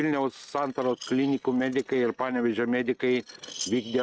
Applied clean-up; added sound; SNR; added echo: neural mask model RNNoise.